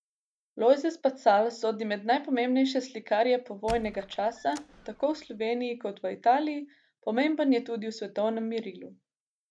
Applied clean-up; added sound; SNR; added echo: none; Squeak; 19 dB; none.